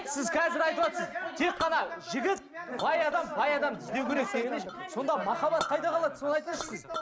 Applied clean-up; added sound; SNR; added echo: none; Chink, clink; 15 dB; none.